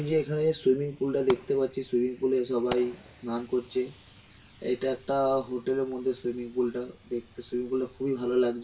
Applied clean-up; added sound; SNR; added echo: none; Fire; 19 dB; reverberation time 0.2 s.